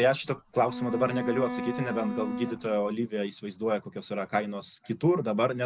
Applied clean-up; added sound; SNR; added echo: none; Bowed string instrument; 6 dB; none.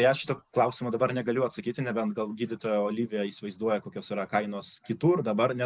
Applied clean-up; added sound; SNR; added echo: neural mask model Resemble Enhance denoiser.